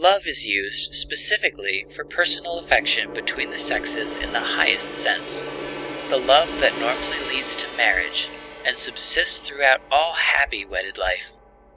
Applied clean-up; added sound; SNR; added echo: none; Gong; 11 dB; none.